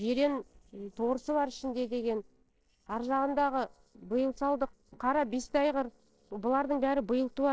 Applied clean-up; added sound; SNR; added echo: neural separator model SepFormer DNS4.